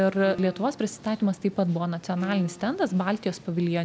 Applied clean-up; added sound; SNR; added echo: none; Piano; 18 dB; none.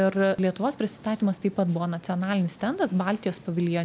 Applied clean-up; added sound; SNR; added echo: none; none; none; none.